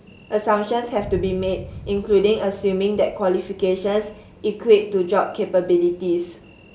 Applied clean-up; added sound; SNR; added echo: none; Thunder; 19 dB; none.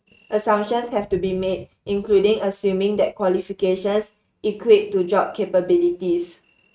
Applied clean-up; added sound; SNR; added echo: neural mask model RNNoise.